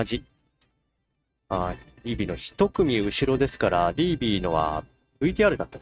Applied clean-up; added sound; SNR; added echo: neural mask model RNNoise.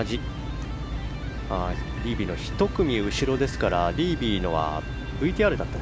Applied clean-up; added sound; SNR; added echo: none; Electric guitar + Burping, eructation; 18 dB; none.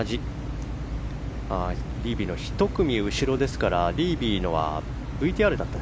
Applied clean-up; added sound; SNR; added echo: none; none; none; none.